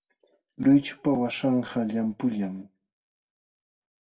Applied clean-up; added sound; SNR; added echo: none; none; none; reverberation time 0.1 s.